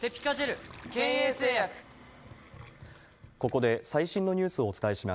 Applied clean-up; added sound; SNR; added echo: none; Sink (filling or washing); 20 dB; none.